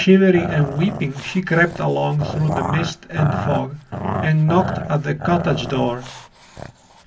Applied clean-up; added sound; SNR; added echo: none; Growling; 8 dB; reverberation time 0.3 s.